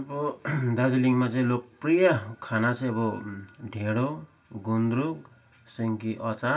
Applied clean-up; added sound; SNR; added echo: none; none; none; reverberation time 0.2 s.